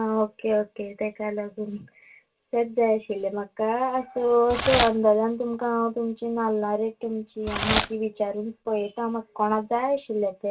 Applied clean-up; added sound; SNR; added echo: none; Packing tape, duct tape / Tearing; 7 dB; reverberation time 0.1 s.